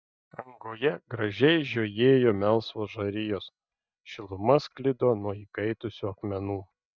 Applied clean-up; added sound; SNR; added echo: neural mask model DeepFilterNet 3.